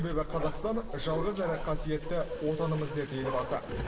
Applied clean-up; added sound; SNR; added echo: none; Bark; 3 dB; reverberation time 0.8 s.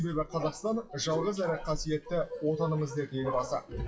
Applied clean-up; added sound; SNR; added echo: classical method WPE with log-MMSE.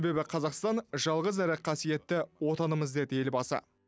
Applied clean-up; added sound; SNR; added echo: none; none; none; none.